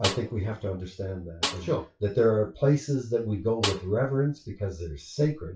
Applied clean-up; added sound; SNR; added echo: classical method WPE with log-MMSE.